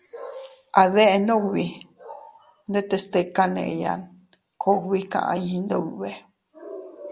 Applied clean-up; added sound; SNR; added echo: none; none; none; none.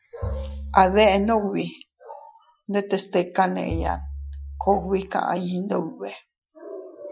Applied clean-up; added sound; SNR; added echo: classical method Wiener filter.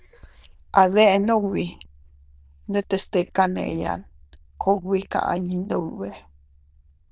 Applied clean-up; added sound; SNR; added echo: neural diffusion model UNIVERSE++.